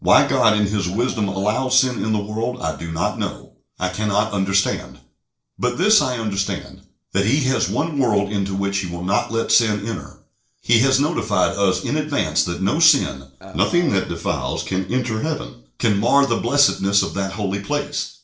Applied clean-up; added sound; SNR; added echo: neural separator model SepFormer DNS4.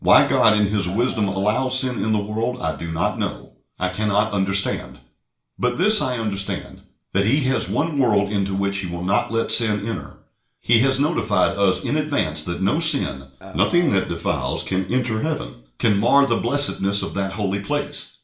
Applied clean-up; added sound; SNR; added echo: none; Burping, eructation; 17 dB; reverberation time 0.4 s.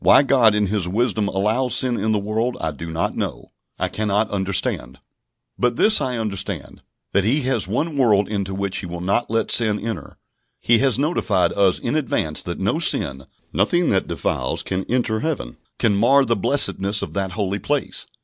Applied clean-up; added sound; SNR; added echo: none; none; none; none.